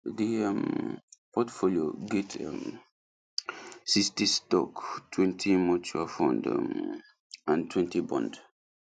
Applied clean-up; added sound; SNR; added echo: none; none; none; none.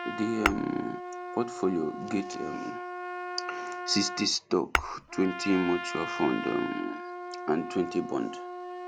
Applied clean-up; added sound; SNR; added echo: none; Tap / Glass + Trumpet; 5 dB; none.